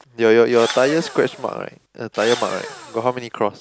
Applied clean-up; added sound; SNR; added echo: none; Engine / Drill; 12 dB; none.